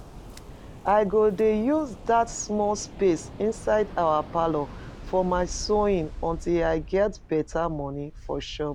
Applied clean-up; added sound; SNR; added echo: none; Waves, surf; 14 dB; none.